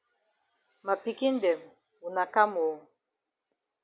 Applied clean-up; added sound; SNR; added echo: none; none; none; none.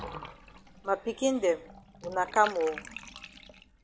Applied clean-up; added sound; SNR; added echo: none; Bathtub (filling or washing) / Water; 14 dB; none.